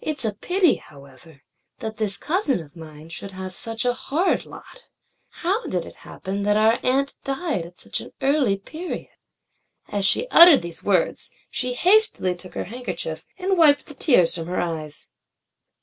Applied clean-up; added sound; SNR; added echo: none; none; none; none.